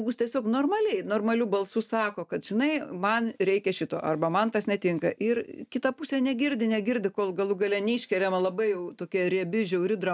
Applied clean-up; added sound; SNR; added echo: none; none; none; none.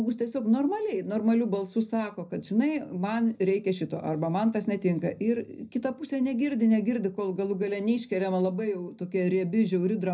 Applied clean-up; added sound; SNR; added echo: none; none; none; reverberation time 0.4 s.